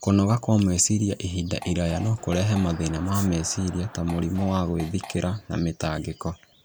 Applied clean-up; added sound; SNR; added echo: none; Crowd + Fart; 17 dB; none.